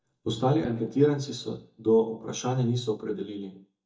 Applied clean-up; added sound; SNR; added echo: neural mask model DeepFilterNet 3.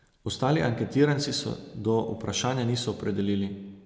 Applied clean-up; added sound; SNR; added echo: none; none; none; none.